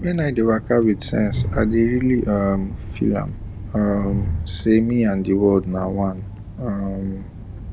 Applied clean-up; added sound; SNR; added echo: none; Train; 9 dB; none.